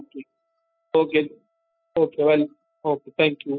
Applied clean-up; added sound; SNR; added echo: classical method spectral subtraction.